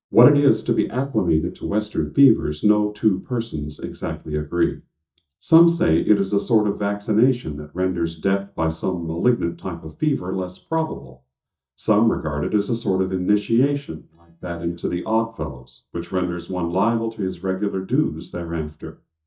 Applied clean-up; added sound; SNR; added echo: neural mask model DeepFilterNet 3.